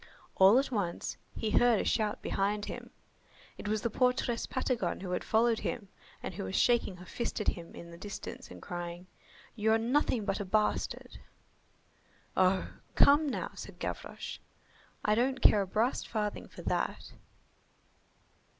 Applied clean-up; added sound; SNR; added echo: none; none; none; none.